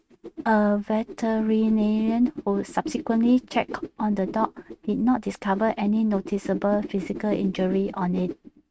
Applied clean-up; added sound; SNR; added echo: neural mask model RNNoise.